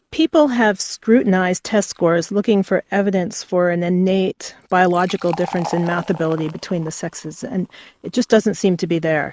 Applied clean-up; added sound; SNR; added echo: neural mask model RNNoise.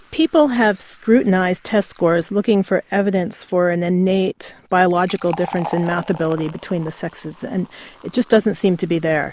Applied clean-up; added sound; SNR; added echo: none; Fill (with liquid); 19 dB; none.